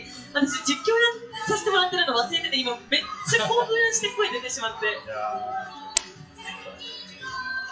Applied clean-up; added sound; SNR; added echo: classical method WPE with log-MMSE.